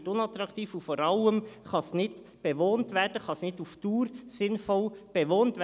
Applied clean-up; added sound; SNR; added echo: none; none; none; none.